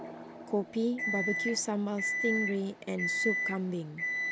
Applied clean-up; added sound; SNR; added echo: none; Microwave oven; 2 dB; none.